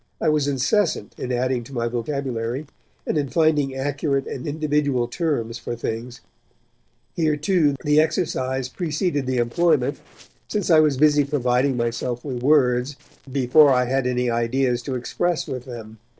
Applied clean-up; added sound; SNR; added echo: neural separator model SepFormer DNS4.